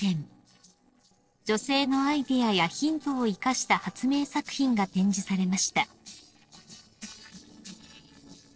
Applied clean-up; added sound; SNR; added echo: neural separator model SepFormer DNS4.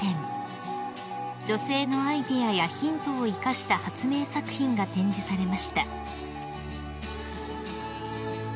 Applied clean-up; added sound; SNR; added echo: none; Alarm; 13 dB; none.